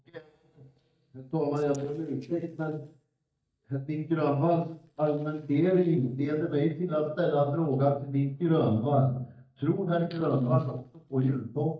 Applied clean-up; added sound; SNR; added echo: neural mask model DeepFilterNet 3.